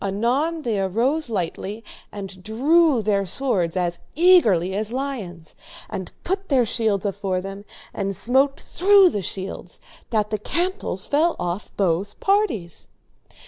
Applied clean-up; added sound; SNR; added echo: none; none; none; none.